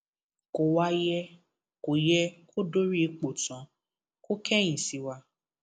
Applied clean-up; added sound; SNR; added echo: none; none; none; none.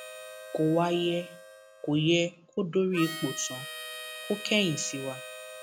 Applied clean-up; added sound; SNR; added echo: none; Harmonica; 12 dB; none.